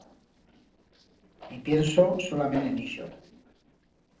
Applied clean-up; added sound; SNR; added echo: neural separator model SepFormer DNS4.